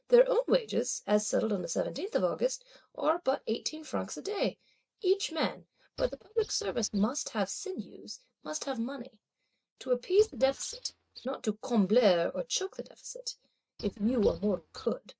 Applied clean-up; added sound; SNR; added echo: neural mask model RNNoise.